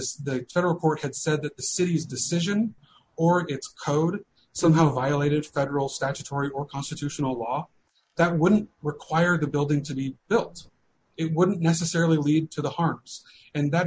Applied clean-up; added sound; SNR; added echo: neural mask model Resemble Enhance denoiser.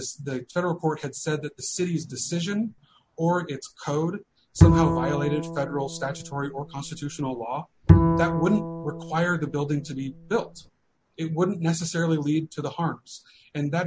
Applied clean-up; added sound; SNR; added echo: none; Bowed string instrument; -3 dB; none.